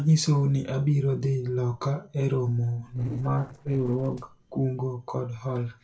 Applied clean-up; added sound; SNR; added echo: neural separator model SepFormer DNS4.